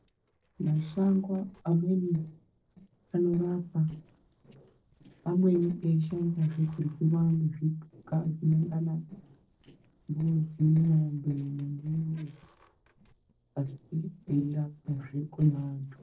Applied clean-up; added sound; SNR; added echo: neural separator model SepFormer DNS4.